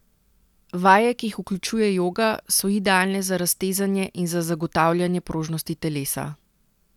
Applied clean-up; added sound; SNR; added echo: none; none; none; none.